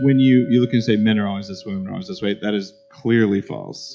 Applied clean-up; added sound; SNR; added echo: classical method log-MMSE.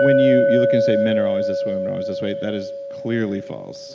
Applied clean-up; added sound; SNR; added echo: none; Chink, clink; -4 dB; none.